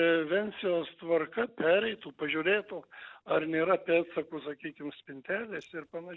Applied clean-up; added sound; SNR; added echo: none; none; none; none.